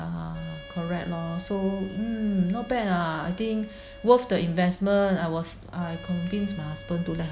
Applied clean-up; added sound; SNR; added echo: none; Wind instrument, woodwind instrument; 19 dB; none.